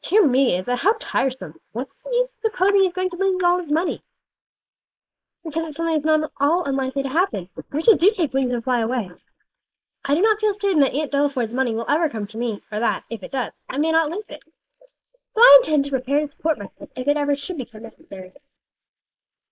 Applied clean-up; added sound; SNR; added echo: neural mask model Resemble Enhance denoiser.